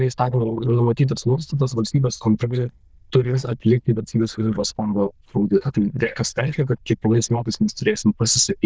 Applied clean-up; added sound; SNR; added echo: neural diffusion model UNIVERSE++.